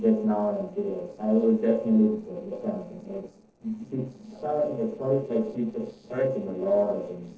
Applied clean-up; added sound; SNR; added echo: neural separator model SepFormer DNS4.